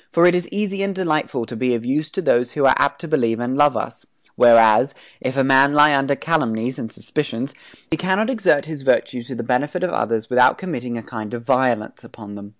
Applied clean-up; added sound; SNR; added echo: none; none; none; none.